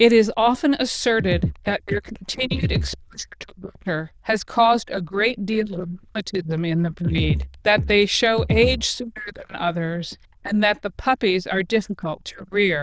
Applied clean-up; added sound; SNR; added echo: neural diffusion model UNIVERSE++.